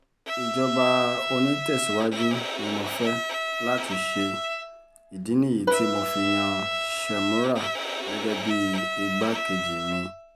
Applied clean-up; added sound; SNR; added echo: none; Bowed string instrument + Plucked string instrument; 2 dB; none.